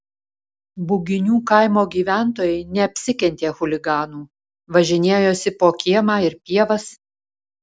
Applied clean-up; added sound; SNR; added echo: none; none; none; none.